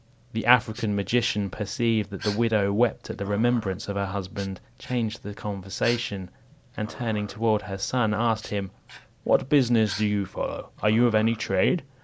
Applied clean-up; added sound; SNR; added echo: none; Dog; 19 dB; none.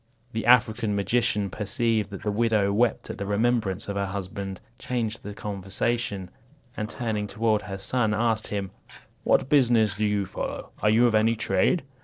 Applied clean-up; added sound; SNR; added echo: neural separator model SepFormer DNS4.